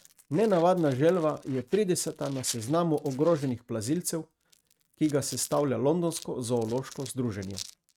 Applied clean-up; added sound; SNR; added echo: neural mask model RNNoise.